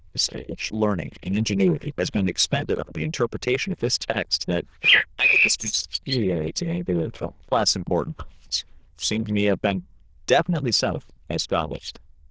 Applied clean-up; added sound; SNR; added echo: neural diffusion model UNIVERSE++.